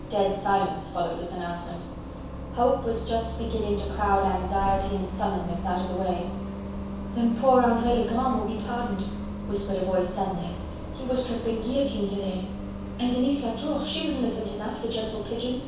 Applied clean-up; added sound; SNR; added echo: none; Bus; 6 dB; reverberation time 0.7 s.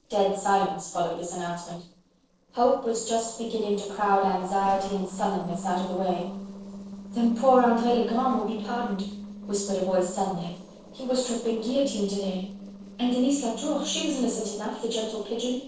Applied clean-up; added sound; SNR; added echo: neural separator model SepFormer DNS4.